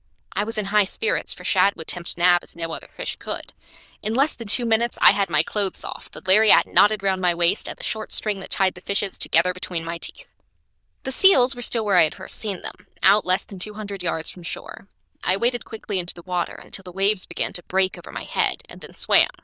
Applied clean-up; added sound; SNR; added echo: neural diffusion model UNIVERSE++.